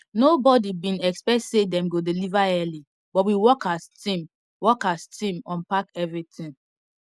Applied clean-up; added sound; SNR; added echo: none; none; none; none.